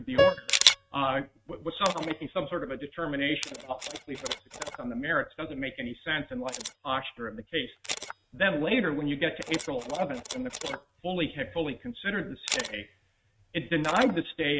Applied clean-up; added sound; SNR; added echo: neural mask model RNNoise.